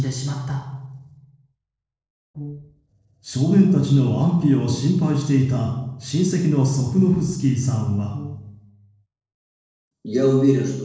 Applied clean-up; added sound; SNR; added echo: neural separator model SepFormer DNS4.